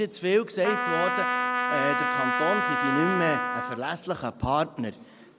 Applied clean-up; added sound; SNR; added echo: none; Trumpet; -1 dB; none.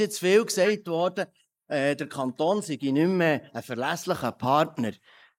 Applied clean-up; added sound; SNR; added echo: neural mask model Resemble Enhance denoiser.